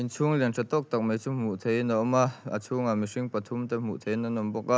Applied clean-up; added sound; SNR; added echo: none; none; none; none.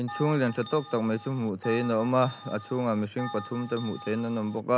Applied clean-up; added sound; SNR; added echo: none; Bell; 15 dB; none.